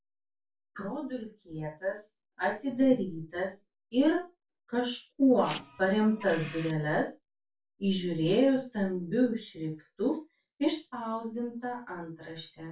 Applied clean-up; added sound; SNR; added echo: neural separator model SepFormer DNS4.